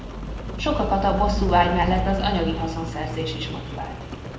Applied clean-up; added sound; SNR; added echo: none; Rain; 4 dB; reverberation time 1.0 s.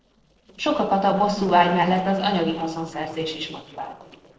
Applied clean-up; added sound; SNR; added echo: neural separator model SepFormer DNS4.